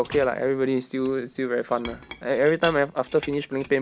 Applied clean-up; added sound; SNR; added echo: none; Chink, clink; 17 dB; none.